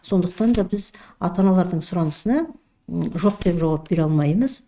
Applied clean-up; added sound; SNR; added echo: neural mask model RNNoise.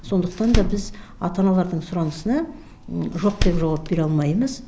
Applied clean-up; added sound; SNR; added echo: none; Door; 5 dB; none.